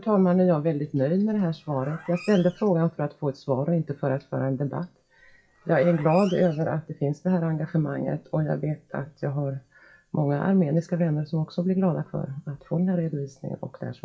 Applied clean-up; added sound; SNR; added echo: classical method WPE with log-MMSE.